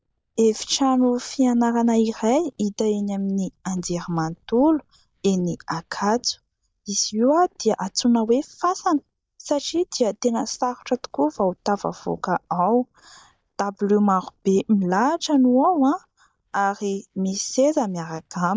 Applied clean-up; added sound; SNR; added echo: neural mask model DeepFilterNet 3.